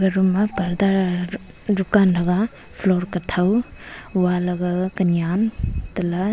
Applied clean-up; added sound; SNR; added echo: none; Bird; 16 dB; none.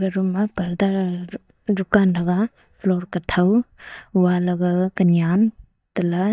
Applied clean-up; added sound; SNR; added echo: neural mask model DeepFilterNet 3.